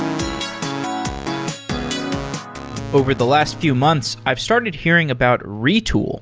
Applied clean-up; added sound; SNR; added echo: none; Bass guitar; 19 dB; none.